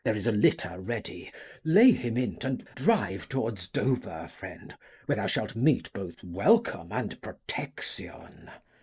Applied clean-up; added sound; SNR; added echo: neural mask model Resemble Enhance denoiser.